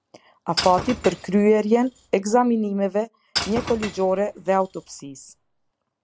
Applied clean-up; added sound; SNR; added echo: none; Shatter / Crushing; 11 dB; none.